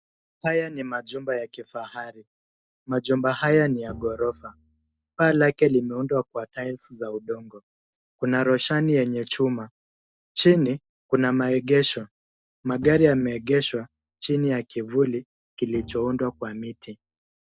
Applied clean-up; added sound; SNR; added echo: neural separator model SepFormer DNS4.